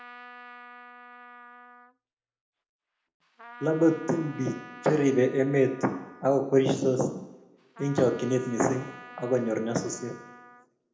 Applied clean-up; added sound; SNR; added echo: none; Trumpet; 20 dB; reverberation time 0.8 s.